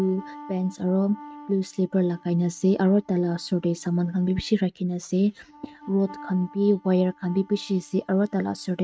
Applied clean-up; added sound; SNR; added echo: neural mask model RNNoise.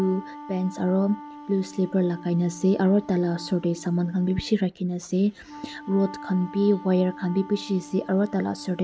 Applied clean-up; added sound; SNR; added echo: none; Wind instrument, woodwind instrument; 17 dB; none.